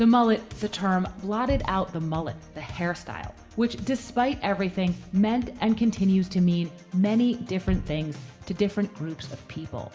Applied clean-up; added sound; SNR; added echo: none; Bass drum; 13 dB; reverberation time 0.7 s.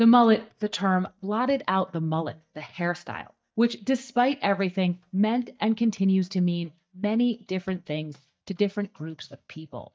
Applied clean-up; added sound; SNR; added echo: neural mask model DeepFilterNet 3.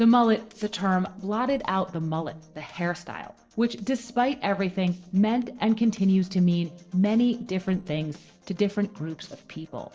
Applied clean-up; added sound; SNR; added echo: neural separator model SepFormer DNS4.